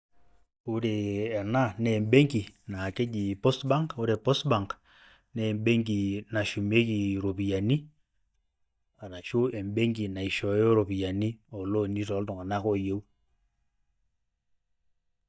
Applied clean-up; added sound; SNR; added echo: neural mask model DeepFilterNet 3.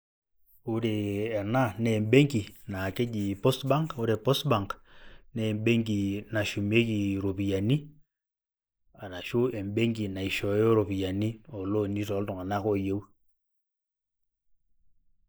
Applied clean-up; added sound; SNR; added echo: neural mask model Resemble Enhance denoiser.